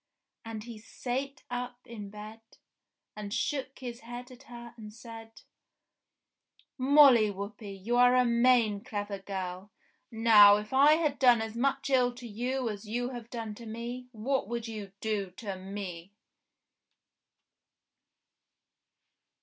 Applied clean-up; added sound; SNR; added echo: none; none; none; none.